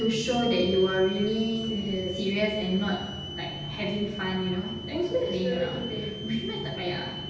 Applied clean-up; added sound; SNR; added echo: none; Hiss / Alarm; 11 dB; reverberation time 0.9 s.